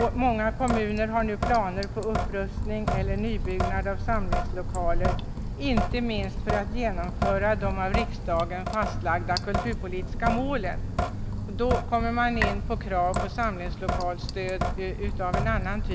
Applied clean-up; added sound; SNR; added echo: none; Drip / Sink (filling or washing); -1 dB; none.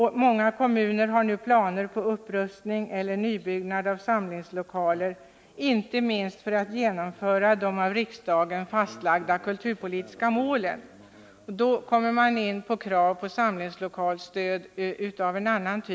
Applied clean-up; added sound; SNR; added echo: none; none; none; none.